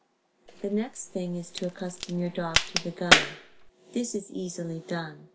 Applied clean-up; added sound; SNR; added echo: none; Crack; -4 dB; none.